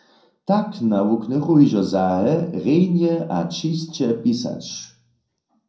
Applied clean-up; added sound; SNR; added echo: none; none; none; reverberation time 0.5 s.